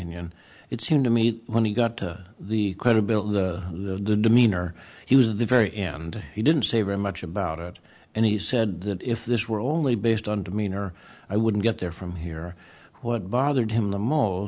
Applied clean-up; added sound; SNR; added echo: none; none; none; none.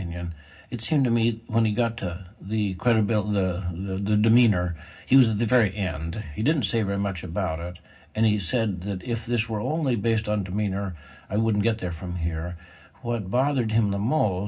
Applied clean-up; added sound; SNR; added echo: none; none; none; reverberation time 0.4 s.